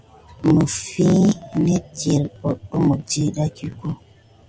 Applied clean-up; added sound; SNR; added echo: none; none; none; none.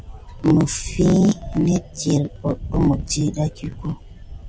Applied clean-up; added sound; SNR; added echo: none; Wind; 13 dB; none.